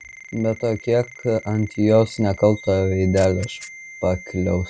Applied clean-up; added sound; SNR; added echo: none; Ringtone + Camera; 19 dB; none.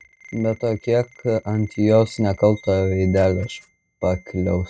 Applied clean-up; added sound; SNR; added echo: neural mask model RNNoise.